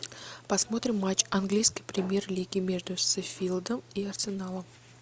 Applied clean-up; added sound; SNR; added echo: none; none; none; none.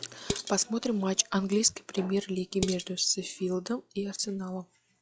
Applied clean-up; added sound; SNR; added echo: classical method log-MMSE.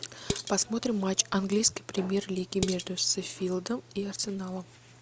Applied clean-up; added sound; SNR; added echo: none; Dishes, pots, and pans; 7 dB; none.